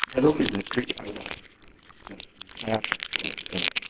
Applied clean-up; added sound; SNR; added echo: neural separator model SepFormer WHAMR!.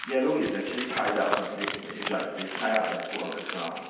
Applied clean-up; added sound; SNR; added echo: none; Crumpling, crinkling; 6 dB; reverberation time 1.2 s.